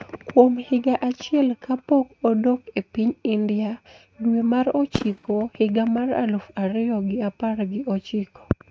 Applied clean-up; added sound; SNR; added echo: neural mask model RNNoise.